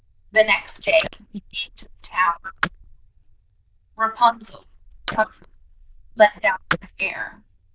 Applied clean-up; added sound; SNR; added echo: neural diffusion model UNIVERSE++.